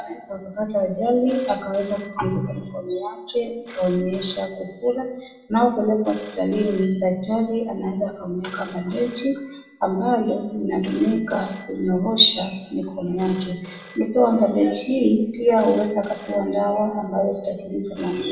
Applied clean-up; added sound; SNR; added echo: none; Telephone; 18 dB; reverberation time 0.7 s.